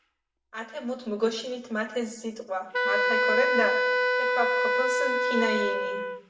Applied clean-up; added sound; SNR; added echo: none; Wind instrument, woodwind instrument; -4 dB; reverberation time 0.6 s.